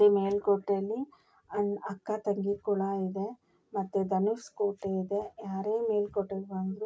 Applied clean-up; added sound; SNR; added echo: none; none; none; none.